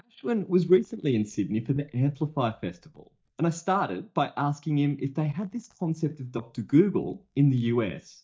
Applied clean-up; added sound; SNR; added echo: neural mask model DeepFilterNet 3.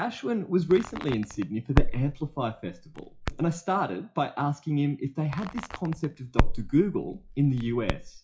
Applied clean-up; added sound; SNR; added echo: classical method WPE with log-MMSE.